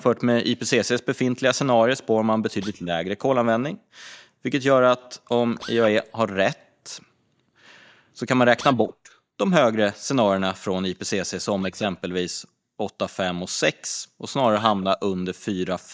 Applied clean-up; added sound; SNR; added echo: neural mask model DeepFilterNet 3.